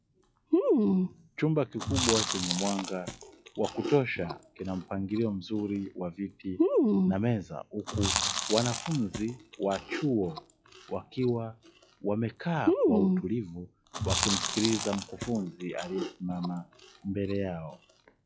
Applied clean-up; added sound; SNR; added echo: classical method log-MMSE.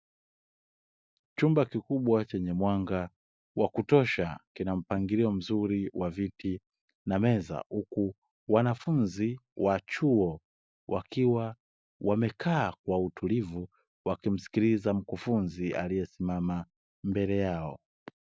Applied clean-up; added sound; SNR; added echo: none; none; none; none.